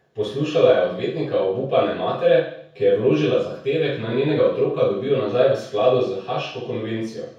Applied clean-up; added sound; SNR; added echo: none; none; none; reverberation time 0.6 s.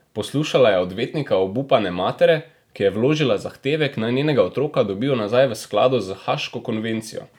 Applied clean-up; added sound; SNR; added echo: none; none; none; none.